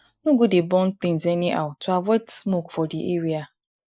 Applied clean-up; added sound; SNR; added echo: neural mask model Resemble Enhance denoiser.